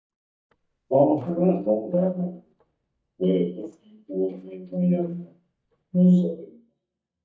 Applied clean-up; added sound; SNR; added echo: neural mask model DeepFilterNet 3.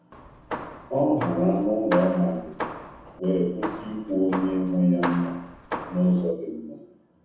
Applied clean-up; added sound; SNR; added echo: none; Hammer; 10 dB; reverberation time 0.7 s.